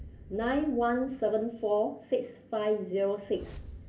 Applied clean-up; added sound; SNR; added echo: none; Whoosh, swoosh, swish; 19 dB; reverberation time 0.3 s.